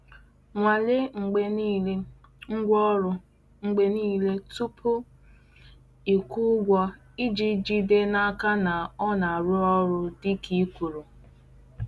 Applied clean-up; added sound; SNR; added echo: none; none; none; none.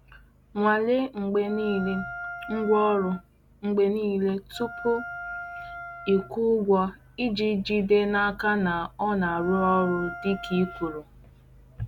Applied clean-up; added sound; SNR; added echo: none; Wind instrument, woodwind instrument; 12 dB; none.